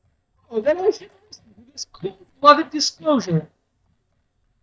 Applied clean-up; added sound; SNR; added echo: neural mask model DeepFilterNet 3.